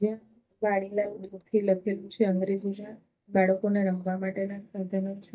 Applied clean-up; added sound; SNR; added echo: neural mask model DeepFilterNet 3.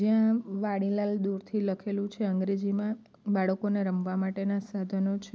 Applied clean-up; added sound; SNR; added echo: none; none; none; none.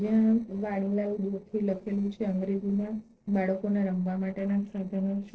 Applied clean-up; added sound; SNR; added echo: neural separator model SepFormer DNS4.